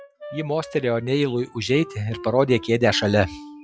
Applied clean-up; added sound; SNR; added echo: classical method log-MMSE.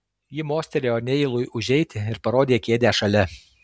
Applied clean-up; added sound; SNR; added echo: none; none; none; none.